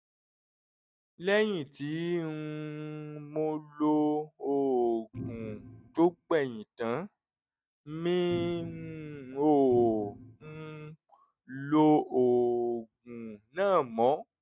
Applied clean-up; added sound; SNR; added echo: neural mask model RNNoise.